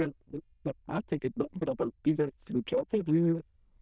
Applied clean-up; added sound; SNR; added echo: neural diffusion model UNIVERSE++.